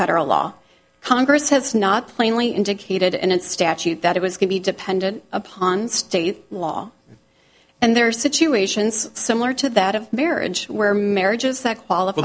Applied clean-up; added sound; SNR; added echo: none; none; none; none.